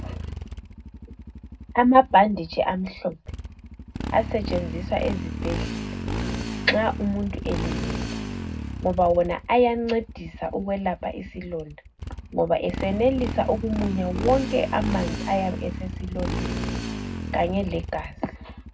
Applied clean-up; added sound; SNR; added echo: none; Motorcycle; 6 dB; reverberation time 0.3 s.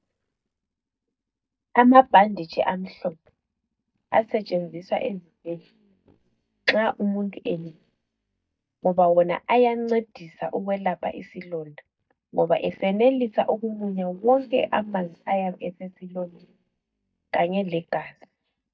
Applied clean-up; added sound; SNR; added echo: neural mask model DeepFilterNet 3.